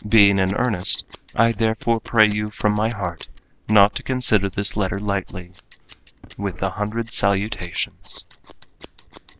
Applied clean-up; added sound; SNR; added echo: none; Rattle + Scissors; 19 dB; none.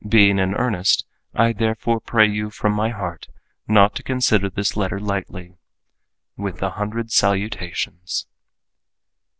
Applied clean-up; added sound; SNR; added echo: none; none; none; none.